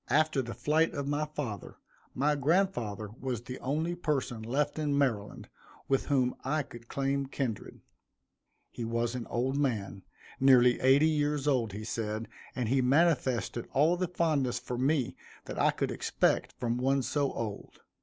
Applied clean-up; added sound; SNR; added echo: none; none; none; none.